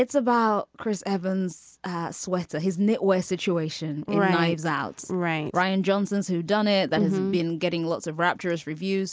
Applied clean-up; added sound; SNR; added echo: none; none; none; none.